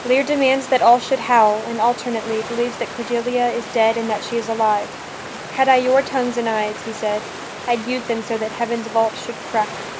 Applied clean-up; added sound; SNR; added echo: none; Water; 12 dB; none.